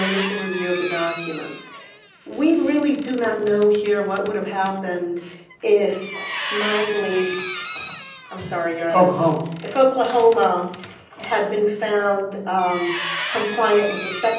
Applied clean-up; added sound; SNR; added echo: none; Squeak; 9 dB; reverberation time 0.6 s.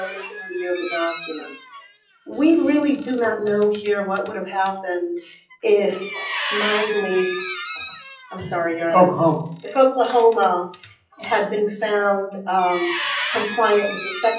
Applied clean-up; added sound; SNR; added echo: classical method WPE with log-MMSE.